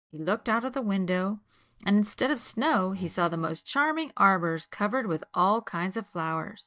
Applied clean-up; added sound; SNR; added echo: neural mask model DeepFilterNet 3.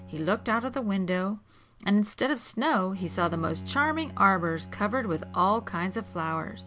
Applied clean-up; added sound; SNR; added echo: none; Bowed string instrument; 16 dB; none.